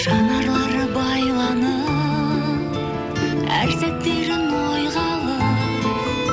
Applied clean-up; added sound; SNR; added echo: none; none; none; none.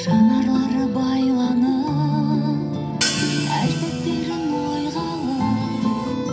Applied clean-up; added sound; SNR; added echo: none; Hi-hat; 11 dB; reverberation time 0.3 s.